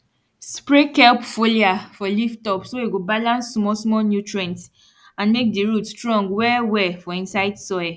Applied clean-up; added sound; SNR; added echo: none; none; none; none.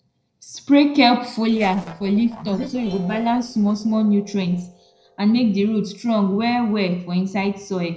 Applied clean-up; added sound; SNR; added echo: neural separator model SepFormer DNS4.